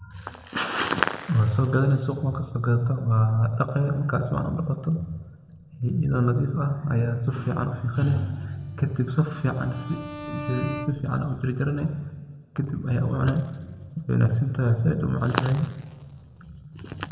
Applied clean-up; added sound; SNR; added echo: none; Bowed string instrument; 14 dB; reverberation time 1.8 s.